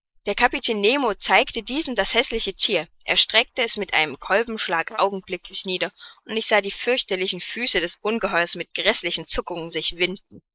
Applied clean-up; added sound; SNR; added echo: neural mask model Resemble Enhance denoiser.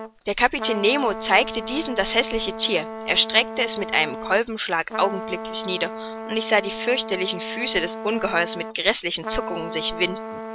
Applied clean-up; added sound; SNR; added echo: none; Trumpet; 8 dB; none.